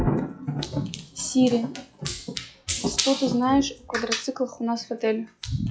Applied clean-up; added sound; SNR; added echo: classical method log-MMSE.